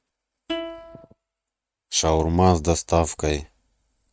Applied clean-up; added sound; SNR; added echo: neural mask model RNNoise.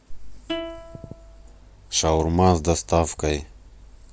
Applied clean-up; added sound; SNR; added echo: none; Plucked string instrument; 14 dB; none.